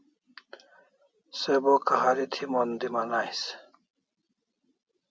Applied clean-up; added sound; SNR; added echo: none; none; none; none.